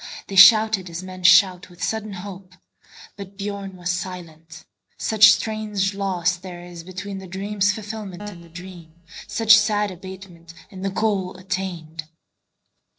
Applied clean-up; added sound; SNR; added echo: neural separator model SepFormer DNS4.